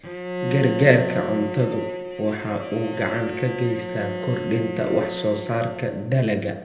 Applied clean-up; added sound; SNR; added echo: none; Bowed string instrument; 7 dB; reverberation time 0.7 s.